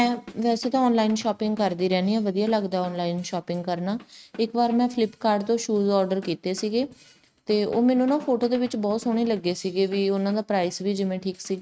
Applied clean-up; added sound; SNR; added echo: neural mask model RNNoise.